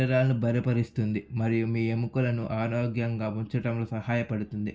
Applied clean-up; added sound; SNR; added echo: none; none; none; none.